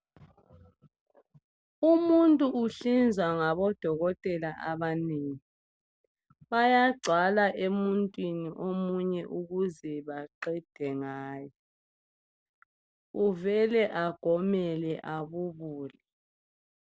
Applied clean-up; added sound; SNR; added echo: none; none; none; none.